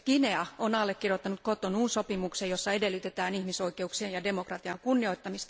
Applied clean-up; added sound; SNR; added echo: none; none; none; none.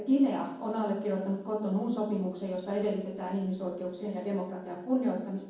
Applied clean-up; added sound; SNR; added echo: none; none; none; reverberation time 1.2 s.